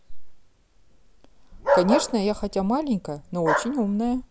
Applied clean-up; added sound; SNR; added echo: none; Bark; 1 dB; none.